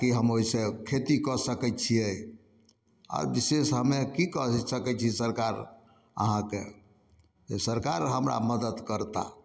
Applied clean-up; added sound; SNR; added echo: none; none; none; none.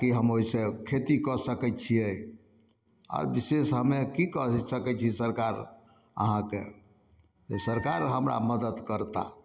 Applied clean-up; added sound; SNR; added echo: none; Wind instrument, woodwind instrument; 14 dB; none.